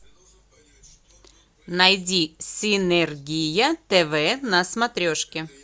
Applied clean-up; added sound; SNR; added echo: none; none; none; none.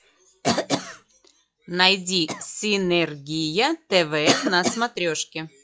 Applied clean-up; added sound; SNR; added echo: classical method log-MMSE.